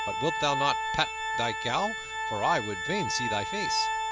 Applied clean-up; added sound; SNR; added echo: none; Organ; 0 dB; none.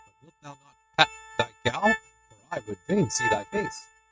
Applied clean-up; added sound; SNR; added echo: neural mask model RNNoise.